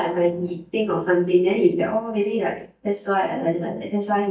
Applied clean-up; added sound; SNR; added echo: neural mask model DeepFilterNet 3.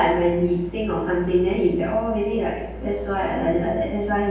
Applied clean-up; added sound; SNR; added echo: none; Musical instrument; 14 dB; reverberation time 0.9 s.